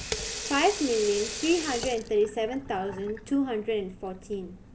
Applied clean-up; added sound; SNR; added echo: none; Sink (filling or washing) / Water tap, faucet; 9 dB; none.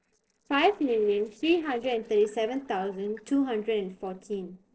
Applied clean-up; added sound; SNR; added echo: neural separator model SepFormer DNS4.